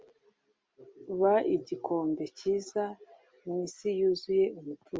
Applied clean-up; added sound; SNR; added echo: none; none; none; none.